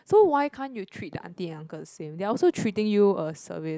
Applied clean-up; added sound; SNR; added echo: neural mask model Resemble Enhance denoiser.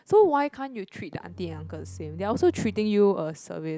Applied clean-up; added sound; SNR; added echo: none; Bowed string instrument; 17 dB; none.